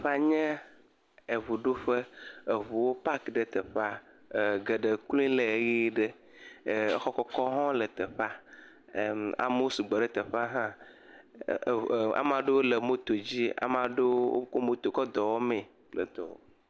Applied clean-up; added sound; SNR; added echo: none; none; none; none.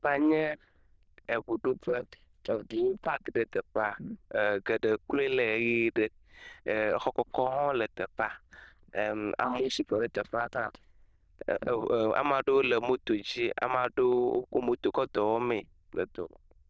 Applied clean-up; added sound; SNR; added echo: neural diffusion model UNIVERSE++.